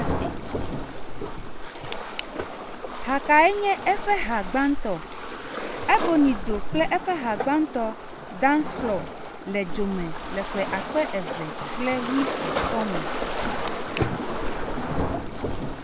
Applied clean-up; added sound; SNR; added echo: none; Waves, surf; 2 dB; none.